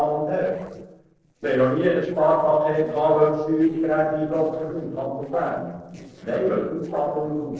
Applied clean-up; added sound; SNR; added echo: neural separator model SepFormer DNS4.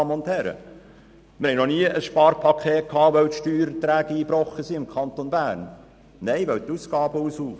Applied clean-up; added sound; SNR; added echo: none; none; none; none.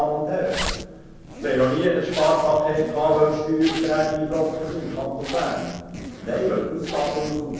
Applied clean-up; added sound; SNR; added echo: none; Zipper (clothing); 12 dB; reverberation time 1.1 s.